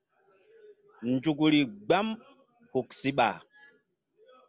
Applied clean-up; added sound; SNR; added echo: none; none; none; none.